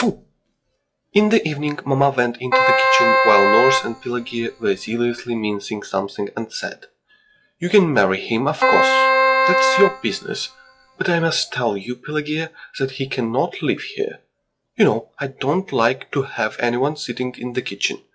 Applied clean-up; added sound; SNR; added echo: classical method log-MMSE.